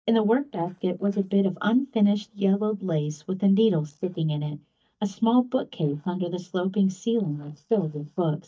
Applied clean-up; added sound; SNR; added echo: neural mask model DeepFilterNet 3.